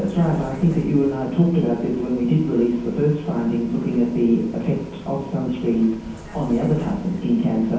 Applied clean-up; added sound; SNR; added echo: none; Bus; 18 dB; reverberation time 0.9 s.